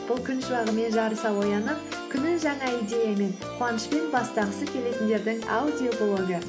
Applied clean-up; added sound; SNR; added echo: none; none; none; none.